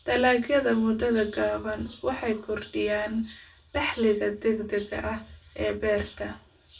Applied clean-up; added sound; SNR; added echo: none; none; none; reverberation time 0.2 s.